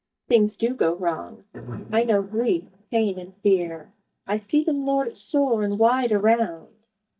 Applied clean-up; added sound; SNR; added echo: neural mask model DeepFilterNet 3.